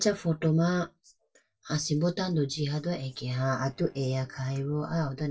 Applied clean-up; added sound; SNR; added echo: neural separator model SepFormer DNS4.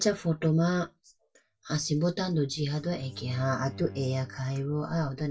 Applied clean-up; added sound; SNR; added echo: none; Bowed string instrument; 17 dB; reverberation time 0.1 s.